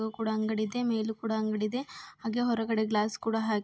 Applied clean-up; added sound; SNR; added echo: none; none; none; none.